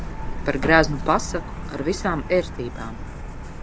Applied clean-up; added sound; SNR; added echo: none; Truck; 6 dB; none.